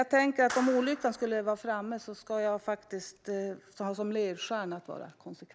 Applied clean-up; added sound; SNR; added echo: none; Clapping; 15 dB; none.